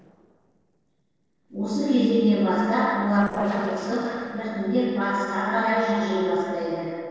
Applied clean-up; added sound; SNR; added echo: neural separator model SepFormer DNS4.